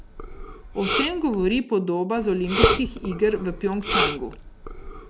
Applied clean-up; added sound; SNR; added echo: none; Respiratory sounds; 1 dB; none.